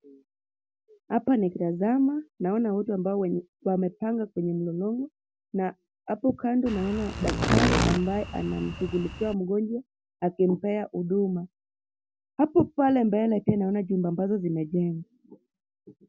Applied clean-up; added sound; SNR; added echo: none; Insect; 1 dB; none.